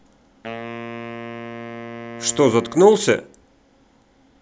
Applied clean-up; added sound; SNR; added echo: none; Wind instrument, woodwind instrument; 13 dB; none.